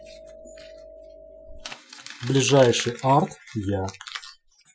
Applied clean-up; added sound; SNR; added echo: classical method Wiener filter.